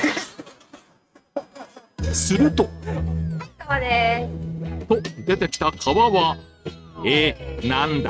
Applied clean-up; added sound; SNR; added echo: neural mask model RNNoise.